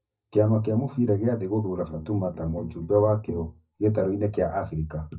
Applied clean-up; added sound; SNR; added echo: neural mask model DeepFilterNet 3.